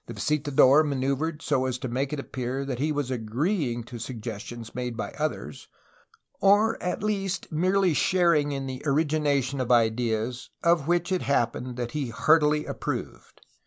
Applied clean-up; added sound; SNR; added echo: none; none; none; none.